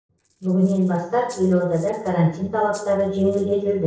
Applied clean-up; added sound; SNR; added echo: neural separator model SepFormer DNS4.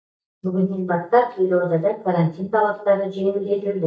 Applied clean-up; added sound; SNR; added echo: neural mask model DeepFilterNet 3.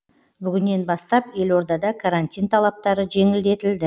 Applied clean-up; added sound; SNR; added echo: none; none; none; none.